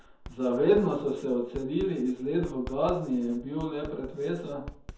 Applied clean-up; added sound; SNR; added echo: none; Writing; 16 dB; reverberation time 0.5 s.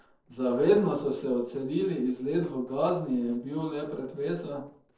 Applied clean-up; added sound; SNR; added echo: neural separator model SepFormer DNS4.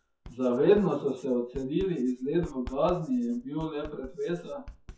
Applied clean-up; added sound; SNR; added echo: classical method WPE with log-MMSE.